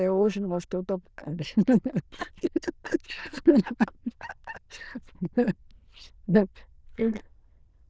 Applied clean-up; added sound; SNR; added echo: neural diffusion model UNIVERSE++.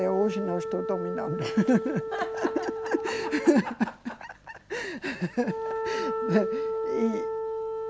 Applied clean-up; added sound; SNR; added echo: none; Wind instrument, woodwind instrument; 4 dB; none.